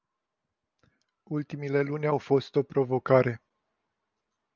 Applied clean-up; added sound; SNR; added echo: none; none; none; none.